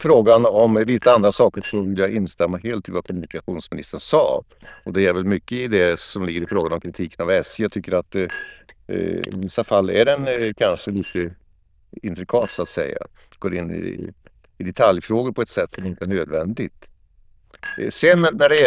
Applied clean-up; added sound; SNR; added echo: neural diffusion model UNIVERSE++.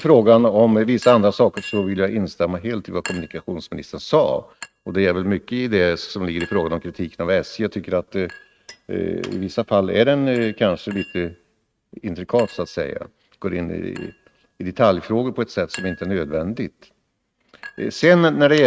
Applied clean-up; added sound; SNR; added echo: neural mask model RNNoise.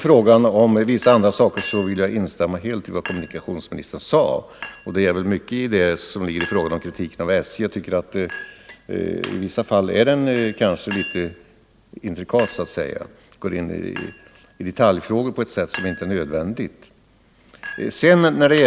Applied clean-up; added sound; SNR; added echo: none; Chink, clink; 18 dB; none.